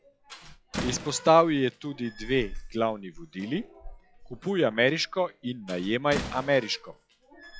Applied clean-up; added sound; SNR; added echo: classical method log-MMSE.